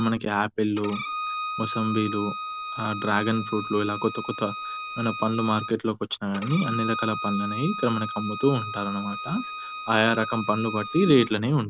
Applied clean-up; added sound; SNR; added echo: none; Bowed string instrument; 8 dB; none.